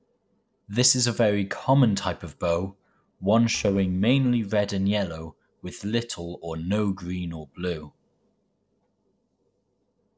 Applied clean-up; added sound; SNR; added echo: neural separator model SepFormer DNS4.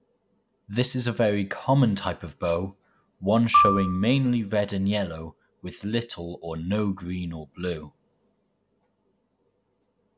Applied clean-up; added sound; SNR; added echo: none; Marimba, xylophone; 0 dB; none.